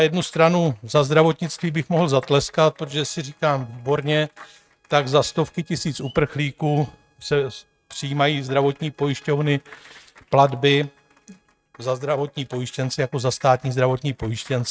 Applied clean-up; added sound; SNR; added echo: neural mask model RNNoise.